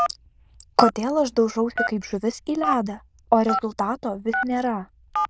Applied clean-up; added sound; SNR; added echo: neural diffusion model UNIVERSE++.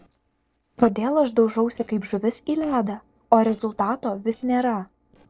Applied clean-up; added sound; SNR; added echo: neural separator model SepFormer DNS4.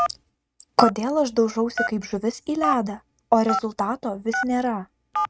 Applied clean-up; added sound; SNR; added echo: neural mask model RNNoise.